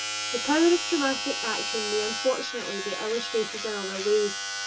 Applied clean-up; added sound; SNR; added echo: none; Domestic sounds, home sounds; 4 dB; reverberation time 0.2 s.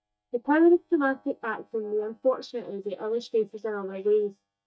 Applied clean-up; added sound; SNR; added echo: neural mask model DeepFilterNet 3.